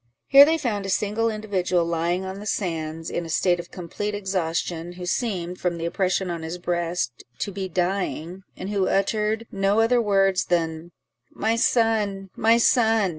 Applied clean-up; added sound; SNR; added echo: none; none; none; none.